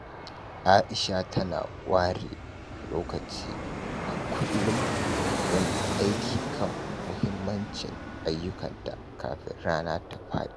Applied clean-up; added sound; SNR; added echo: none; Fixed-wing aircraft, airplane; 3 dB; none.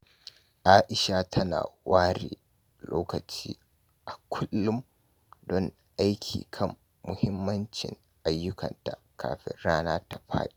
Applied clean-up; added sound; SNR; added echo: none; none; none; none.